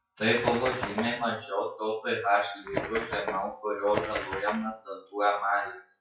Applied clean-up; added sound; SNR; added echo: classical method WPE with log-MMSE.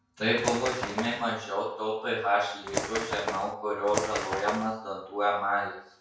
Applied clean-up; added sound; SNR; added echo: none; Bird; 4 dB; reverberation time 0.5 s.